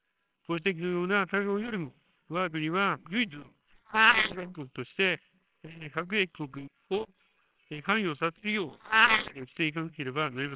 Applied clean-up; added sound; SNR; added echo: neural separator model SepFormer WHAMR!.